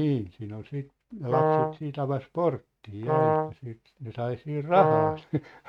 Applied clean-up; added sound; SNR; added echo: neural mask model RNNoise.